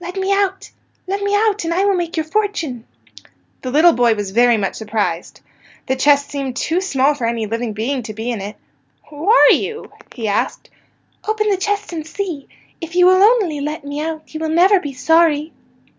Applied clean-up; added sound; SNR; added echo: none; none; none; none.